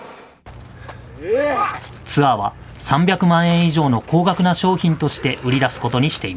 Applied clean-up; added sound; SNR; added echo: none; none; none; none.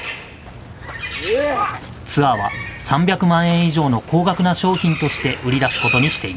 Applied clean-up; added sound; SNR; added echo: none; Bird; 9 dB; none.